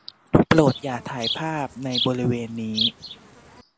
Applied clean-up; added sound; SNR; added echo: none; Insect; 7 dB; none.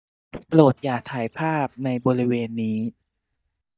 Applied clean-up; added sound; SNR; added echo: neural mask model DeepFilterNet 3.